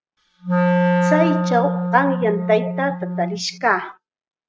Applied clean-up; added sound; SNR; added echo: neural mask model RNNoise.